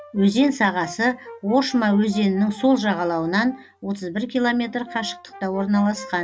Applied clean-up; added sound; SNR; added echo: none; Brass instrument; 19 dB; none.